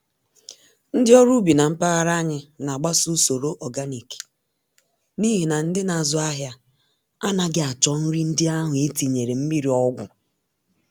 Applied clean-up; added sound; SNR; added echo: none; none; none; none.